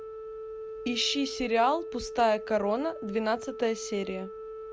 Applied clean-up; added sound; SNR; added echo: none; Organ; 10 dB; none.